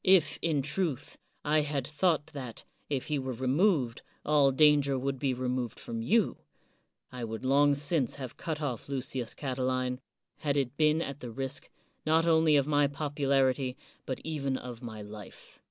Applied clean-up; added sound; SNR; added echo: none; none; none; none.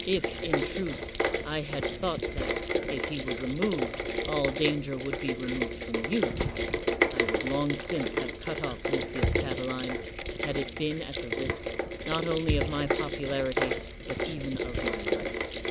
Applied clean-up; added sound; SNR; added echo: none; Rain + Thump, thud; -2 dB; none.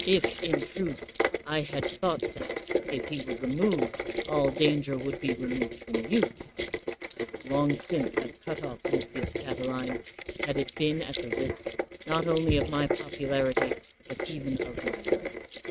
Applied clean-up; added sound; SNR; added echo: neural mask model RNNoise.